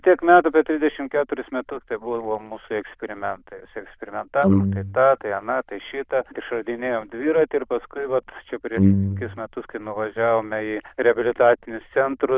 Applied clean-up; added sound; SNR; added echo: neural diffusion model UNIVERSE++.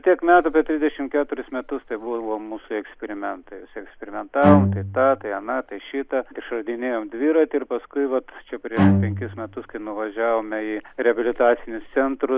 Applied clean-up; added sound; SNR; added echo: none; Bowed string instrument; 0 dB; none.